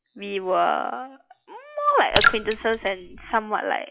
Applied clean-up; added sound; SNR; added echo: classical method log-MMSE.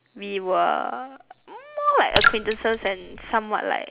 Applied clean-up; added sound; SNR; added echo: none; Raindrop / Splash, splatter; 0 dB; none.